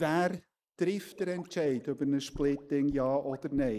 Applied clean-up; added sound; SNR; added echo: neural mask model Resemble Enhance denoiser.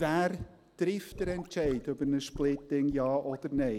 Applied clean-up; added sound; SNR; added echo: none; Sink (filling or washing) / Gurgling / Liquid; 17 dB; none.